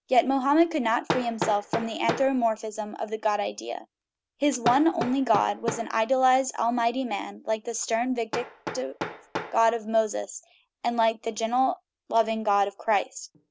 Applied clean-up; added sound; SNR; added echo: none; Hammer; 12 dB; none.